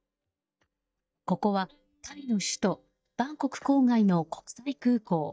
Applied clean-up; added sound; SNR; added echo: neural mask model DeepFilterNet 3.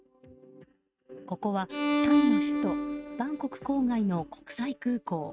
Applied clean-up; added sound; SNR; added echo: neural mask model RNNoise.